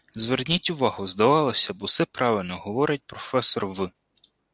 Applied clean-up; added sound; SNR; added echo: none; none; none; none.